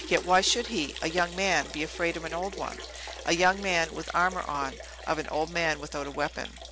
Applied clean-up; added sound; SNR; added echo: none; Liquid; 14 dB; none.